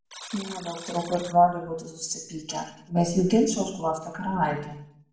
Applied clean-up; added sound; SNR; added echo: none; Alarm; 18 dB; reverberation time 0.7 s.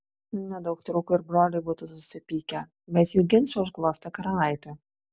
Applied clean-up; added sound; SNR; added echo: none; none; none; none.